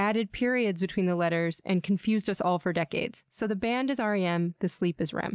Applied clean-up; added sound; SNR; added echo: none; none; none; none.